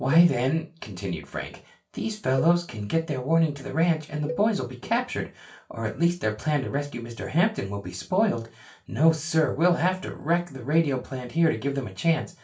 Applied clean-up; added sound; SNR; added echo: none; Cowbell; 16 dB; reverberation time 0.3 s.